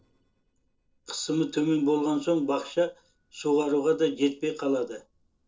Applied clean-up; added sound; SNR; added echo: neural separator model SepFormer DNS4.